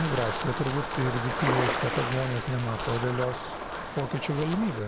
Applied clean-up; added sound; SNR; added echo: none; Ocean + Wind; 3 dB; none.